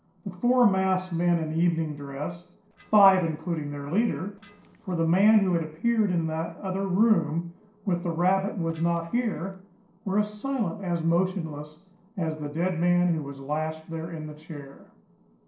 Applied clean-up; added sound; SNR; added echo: neural separator model SepFormer DNS4.